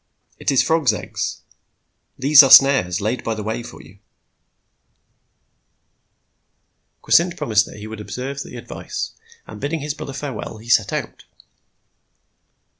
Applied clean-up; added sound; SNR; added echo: none; none; none; none.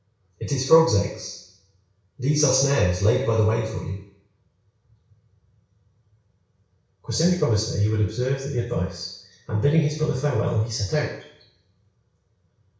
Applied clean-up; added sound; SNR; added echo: none; none; none; reverberation time 0.6 s.